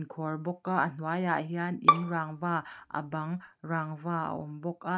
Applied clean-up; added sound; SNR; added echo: neural mask model RNNoise.